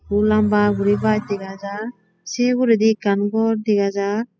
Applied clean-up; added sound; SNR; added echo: classical method spectral subtraction.